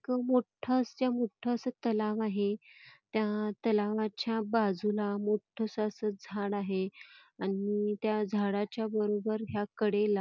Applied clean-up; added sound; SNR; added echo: none; none; none; none.